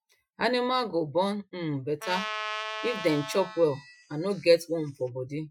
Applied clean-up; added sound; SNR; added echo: classical method Wiener filter.